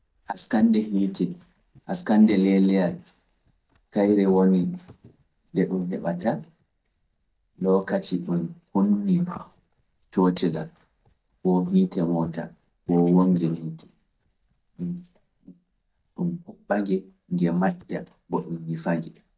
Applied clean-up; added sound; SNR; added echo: neural mask model DeepFilterNet 3.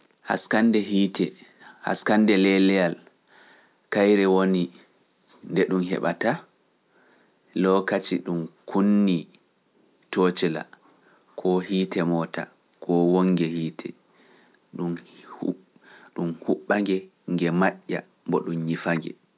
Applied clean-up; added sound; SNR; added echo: none; none; none; none.